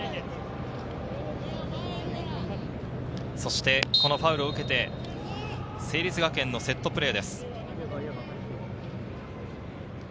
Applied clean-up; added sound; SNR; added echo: none; none; none; none.